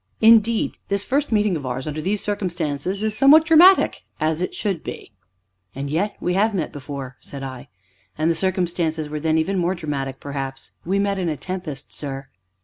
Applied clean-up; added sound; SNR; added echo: none; Fireworks; 18 dB; none.